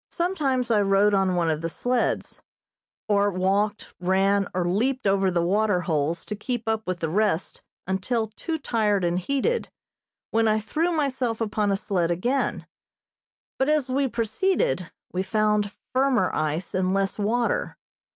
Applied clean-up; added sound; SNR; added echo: none; none; none; none.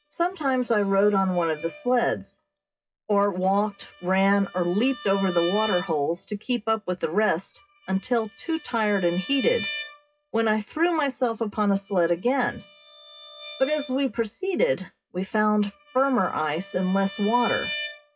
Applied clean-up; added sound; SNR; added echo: classical method WPE with log-MMSE.